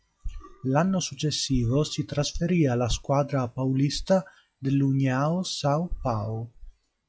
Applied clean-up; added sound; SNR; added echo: classical method log-MMSE.